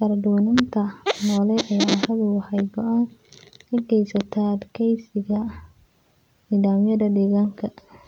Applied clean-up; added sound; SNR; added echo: none; none; none; none.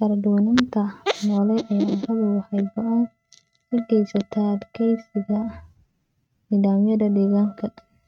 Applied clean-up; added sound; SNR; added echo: neural mask model RNNoise.